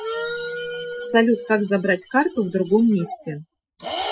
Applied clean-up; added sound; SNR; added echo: classical method Wiener filter.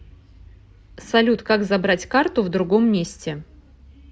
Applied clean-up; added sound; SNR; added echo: none; none; none; none.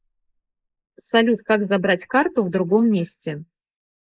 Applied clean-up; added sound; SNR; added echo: neural mask model Resemble Enhance denoiser.